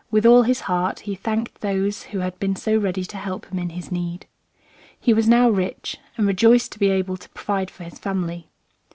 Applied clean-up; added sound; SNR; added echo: none; none; none; none.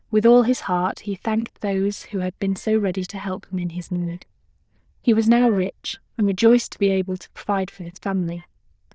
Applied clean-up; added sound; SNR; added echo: neural diffusion model UNIVERSE++.